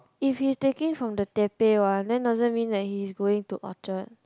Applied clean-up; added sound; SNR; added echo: none; none; none; none.